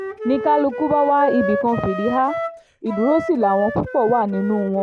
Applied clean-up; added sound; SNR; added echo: none; Wind instrument, woodwind instrument; 8 dB; none.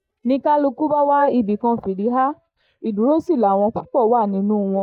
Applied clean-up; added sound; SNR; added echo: neural mask model DeepFilterNet 3.